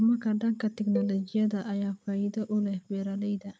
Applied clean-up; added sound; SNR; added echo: none; Cowbell; 15 dB; none.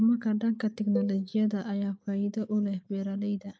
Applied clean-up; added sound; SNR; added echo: neural mask model Resemble Enhance denoiser.